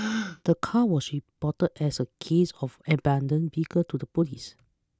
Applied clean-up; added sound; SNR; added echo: none; Gasp; 14 dB; none.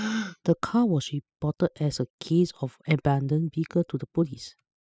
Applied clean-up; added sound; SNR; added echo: classical method spectral subtraction.